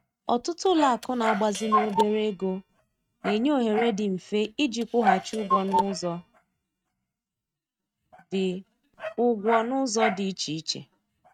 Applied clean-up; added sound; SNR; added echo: neural mask model RNNoise.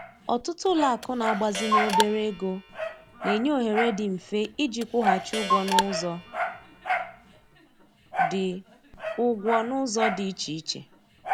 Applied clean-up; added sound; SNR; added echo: none; Clock + Dog; 2 dB; none.